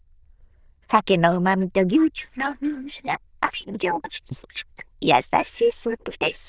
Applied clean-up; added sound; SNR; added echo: neural diffusion model UNIVERSE++.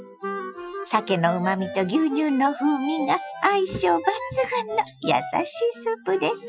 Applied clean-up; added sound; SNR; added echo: classical method Wiener filter.